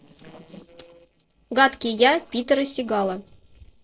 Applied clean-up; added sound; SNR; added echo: neural separator model SepFormer DNS4.